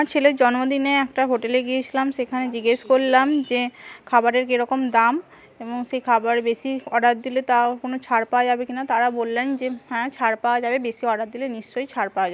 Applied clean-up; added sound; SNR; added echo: none; none; none; none.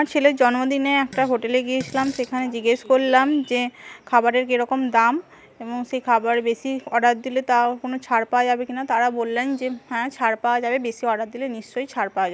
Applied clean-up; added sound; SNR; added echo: none; Fart; 20 dB; none.